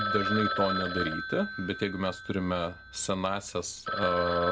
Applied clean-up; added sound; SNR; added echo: none; Telephone; 4 dB; none.